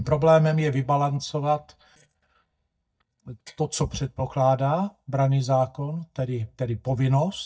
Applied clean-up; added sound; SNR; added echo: neural mask model DeepFilterNet 3.